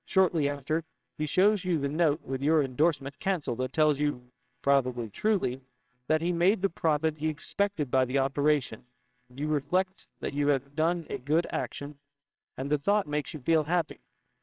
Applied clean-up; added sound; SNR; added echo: neural separator model SepFormer WHAMR!.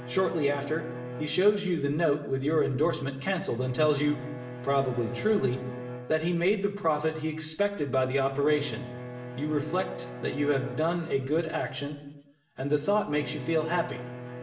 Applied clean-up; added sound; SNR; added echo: none; Bowed string instrument; 13 dB; reverberation time 0.8 s.